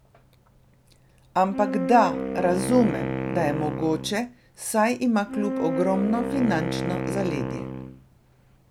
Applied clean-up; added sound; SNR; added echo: none; Wind instrument, woodwind instrument; 4 dB; none.